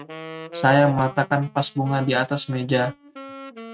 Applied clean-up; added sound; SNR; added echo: neural mask model RNNoise.